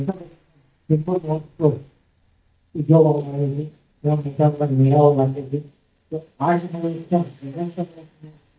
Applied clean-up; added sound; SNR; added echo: neural mask model DeepFilterNet 3.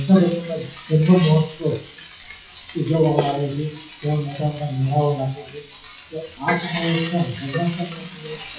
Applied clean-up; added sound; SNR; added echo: classical method WPE with log-MMSE.